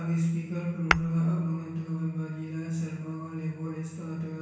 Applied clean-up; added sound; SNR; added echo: none; Tap / Hammer; 4 dB; reverberation time 1.0 s.